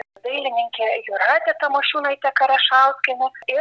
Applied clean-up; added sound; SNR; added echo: none; none; none; none.